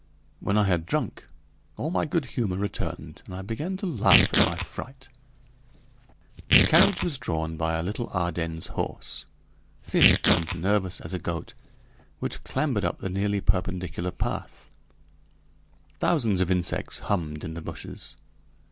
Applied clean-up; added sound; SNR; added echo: none; Tearing; 0 dB; none.